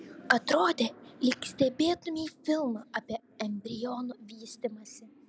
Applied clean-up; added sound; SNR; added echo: none; none; none; none.